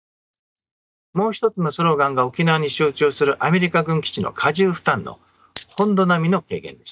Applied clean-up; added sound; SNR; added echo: neural mask model DeepFilterNet 3.